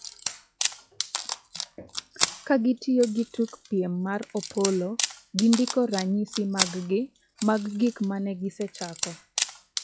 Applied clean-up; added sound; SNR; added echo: classical method log-MMSE.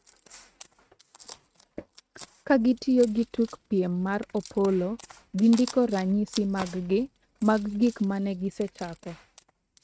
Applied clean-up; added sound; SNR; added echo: neural mask model RNNoise.